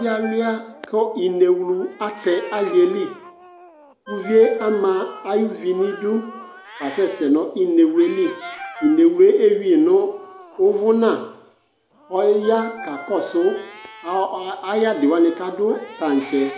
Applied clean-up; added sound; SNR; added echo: none; Ringtone + Cat; 19 dB; none.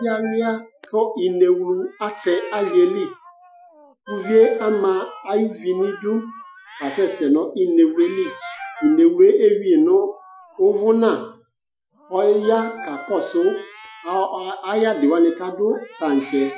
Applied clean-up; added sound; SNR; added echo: classical method Wiener filter.